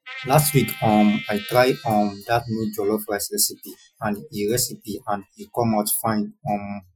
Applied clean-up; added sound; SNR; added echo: classical method Wiener filter.